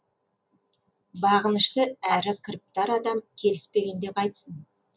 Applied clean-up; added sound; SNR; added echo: none; none; none; none.